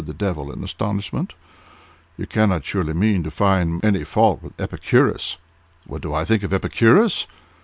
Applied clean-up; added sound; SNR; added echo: none; none; none; none.